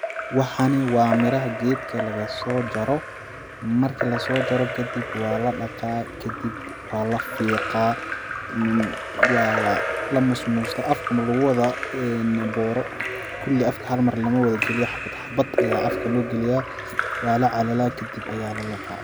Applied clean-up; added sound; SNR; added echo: none; Drip / Trickle, dribble / Splash, splatter; 5 dB; none.